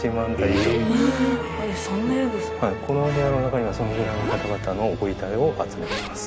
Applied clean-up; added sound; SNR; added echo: none; Zipper (clothing); 14 dB; none.